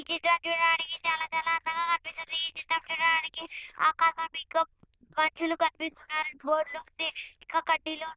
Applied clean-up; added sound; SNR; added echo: neural diffusion model UNIVERSE++.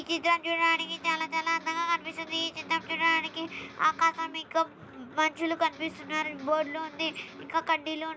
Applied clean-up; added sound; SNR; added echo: none; Electric guitar; 19 dB; none.